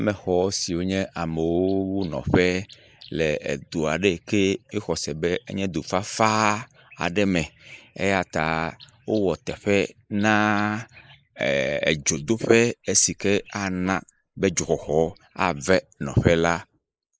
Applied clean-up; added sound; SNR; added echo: neural mask model Resemble Enhance denoiser.